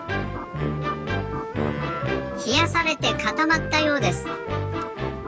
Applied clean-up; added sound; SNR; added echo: none; Wind instrument, woodwind instrument; 10 dB; none.